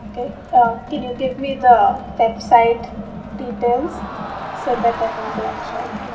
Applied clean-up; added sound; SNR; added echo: none; Crowd; 11 dB; reverberation time 0.2 s.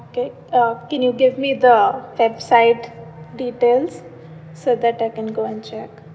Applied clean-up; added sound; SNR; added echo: none; none; none; none.